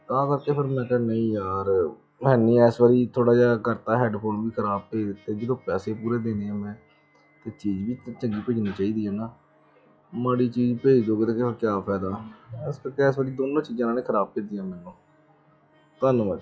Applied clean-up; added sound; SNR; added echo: classical method log-MMSE.